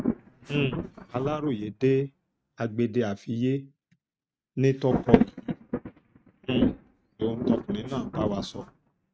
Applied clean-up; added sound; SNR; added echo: neural mask model RNNoise.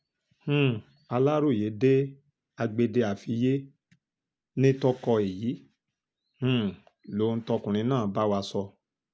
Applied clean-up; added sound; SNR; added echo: none; none; none; none.